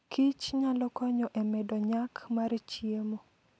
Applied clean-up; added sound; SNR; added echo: none; none; none; none.